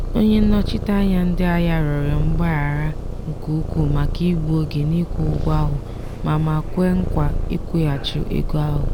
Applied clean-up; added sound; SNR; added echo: none; Purr; 2 dB; none.